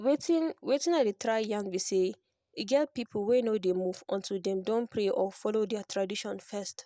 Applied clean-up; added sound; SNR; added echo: none; none; none; none.